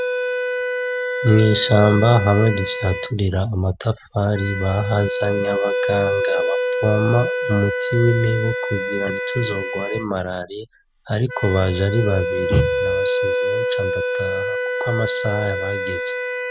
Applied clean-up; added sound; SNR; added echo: none; Wind instrument, woodwind instrument; 3 dB; none.